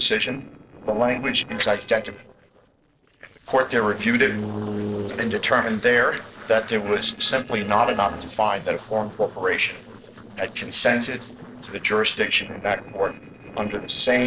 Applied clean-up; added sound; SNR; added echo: neural separator model SepFormer DNS4.